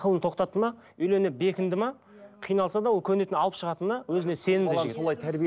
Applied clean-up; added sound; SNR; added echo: none; none; none; none.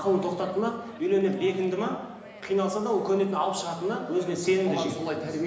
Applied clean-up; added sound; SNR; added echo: none; Chatter; 18 dB; reverberation time 1.0 s.